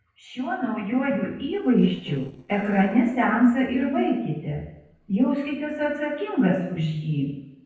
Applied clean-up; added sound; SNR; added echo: neural separator model SepFormer DNS4.